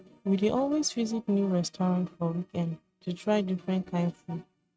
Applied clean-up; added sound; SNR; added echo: neural mask model RNNoise.